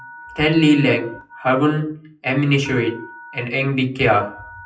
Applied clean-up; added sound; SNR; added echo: classical method WPE with log-MMSE.